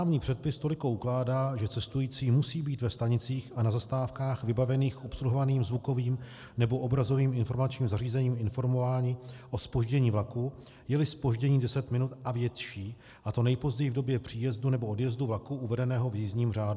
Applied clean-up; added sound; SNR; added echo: none; none; none; none.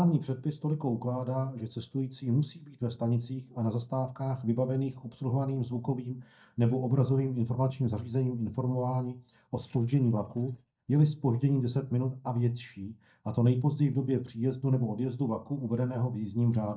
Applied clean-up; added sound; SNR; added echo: neural mask model DeepFilterNet 3.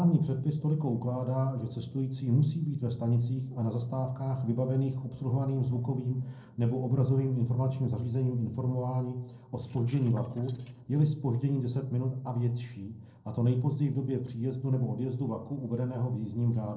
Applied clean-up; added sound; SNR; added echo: neural separator model SepFormer DNS4.